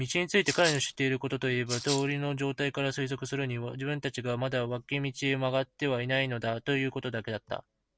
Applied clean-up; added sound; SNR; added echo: none; Rattle (instrument); 6 dB; none.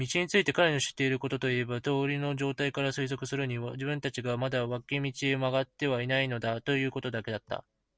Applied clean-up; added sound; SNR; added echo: none; none; none; none.